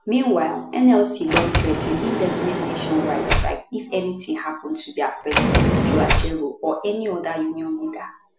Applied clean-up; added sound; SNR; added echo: none; Sliding door; 1 dB; none.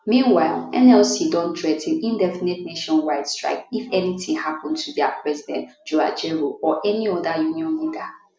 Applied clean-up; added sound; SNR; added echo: none; none; none; none.